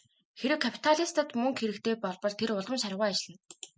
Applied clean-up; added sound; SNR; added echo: none; none; none; none.